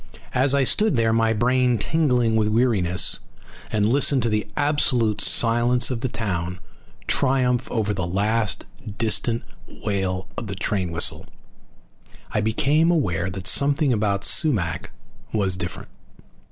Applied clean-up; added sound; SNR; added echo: none; none; none; none.